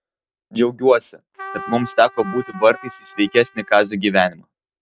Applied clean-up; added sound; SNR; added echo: neural mask model RNNoise.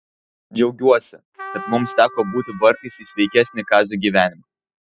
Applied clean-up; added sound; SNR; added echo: classical method spectral subtraction.